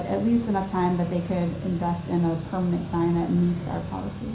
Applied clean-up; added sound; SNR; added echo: none; Mechanical fan; 10 dB; reverberation time 0.5 s.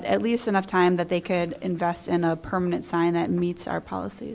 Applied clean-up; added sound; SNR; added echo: none; none; none; none.